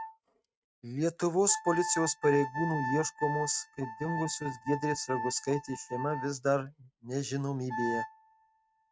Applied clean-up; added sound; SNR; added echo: neural mask model RNNoise.